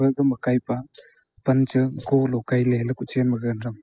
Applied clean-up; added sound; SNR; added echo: classical method spectral subtraction.